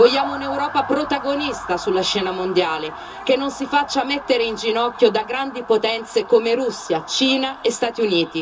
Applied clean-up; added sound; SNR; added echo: none; Motor vehicle (road) / Siren; 13 dB; reverberation time 0.2 s.